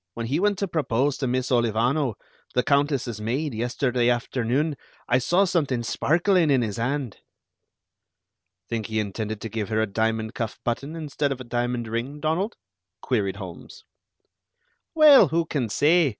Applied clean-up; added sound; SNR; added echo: none; none; none; none.